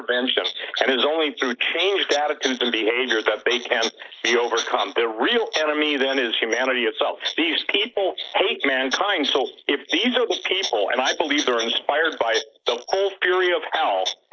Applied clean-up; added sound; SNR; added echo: neural mask model Resemble Enhance denoiser.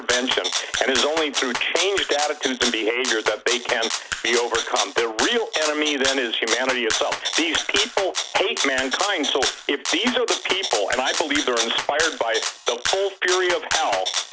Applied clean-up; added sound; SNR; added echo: none; Rattle (instrument); 4 dB; none.